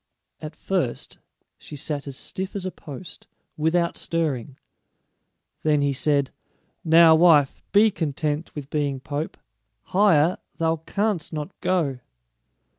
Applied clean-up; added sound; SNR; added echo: none; none; none; none.